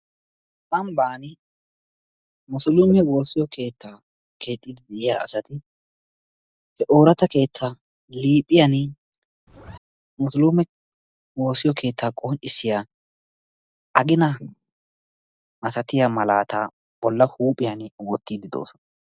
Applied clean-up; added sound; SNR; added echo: none; Zipper (clothing); 19 dB; none.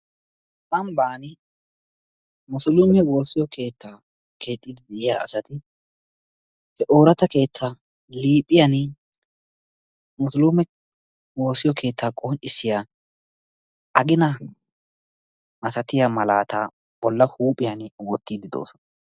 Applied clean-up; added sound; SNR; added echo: none; none; none; none.